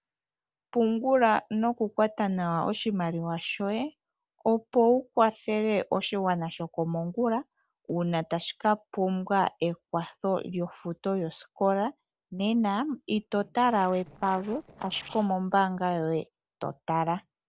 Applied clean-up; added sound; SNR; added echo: neural separator model SepFormer DNS4.